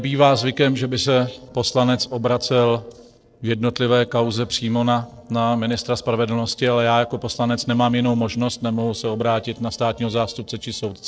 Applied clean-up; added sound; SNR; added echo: neural separator model SepFormer DNS4.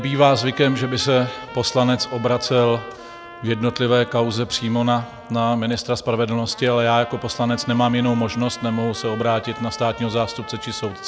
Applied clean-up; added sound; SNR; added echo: none; Trumpet; 17 dB; none.